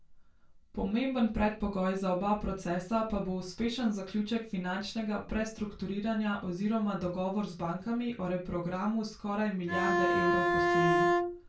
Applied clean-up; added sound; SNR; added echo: none; Bowed string instrument; -5 dB; reverberation time 0.2 s.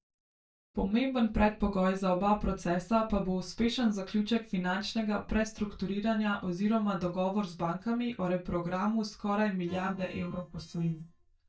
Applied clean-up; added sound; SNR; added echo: neural mask model DeepFilterNet 3.